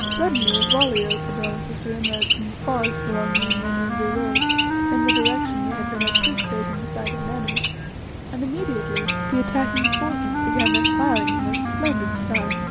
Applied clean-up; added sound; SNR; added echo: none; Wind instrument, woodwind instrument + Bird; -4 dB; none.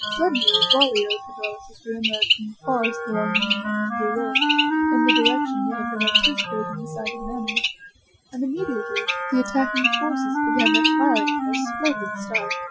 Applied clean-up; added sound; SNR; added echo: classical method Wiener filter.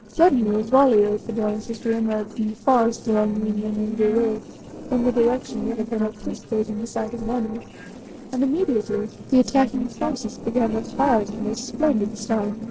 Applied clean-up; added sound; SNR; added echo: neural separator model SepFormer DNS4.